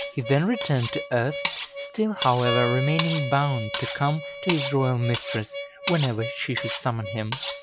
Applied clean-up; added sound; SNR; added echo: none; Harmonica + Cutlery, silverware; 3 dB; none.